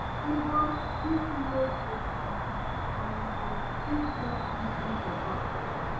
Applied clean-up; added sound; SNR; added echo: none; Cricket; -3 dB; reverberation time 0.6 s.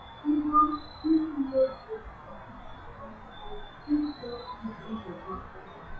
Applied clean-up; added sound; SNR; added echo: classical method WPE with log-MMSE.